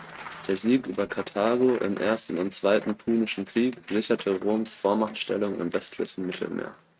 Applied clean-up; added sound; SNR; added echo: neural mask model RNNoise.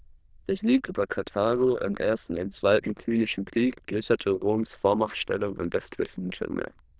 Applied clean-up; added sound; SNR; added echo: neural diffusion model UNIVERSE++.